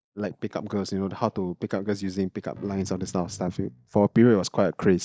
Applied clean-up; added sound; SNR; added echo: neural mask model DeepFilterNet 3.